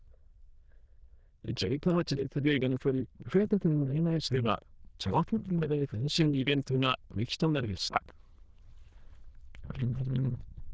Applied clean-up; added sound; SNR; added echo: neural diffusion model UNIVERSE++.